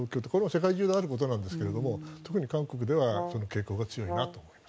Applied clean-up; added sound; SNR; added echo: none; Brass instrument; 8 dB; none.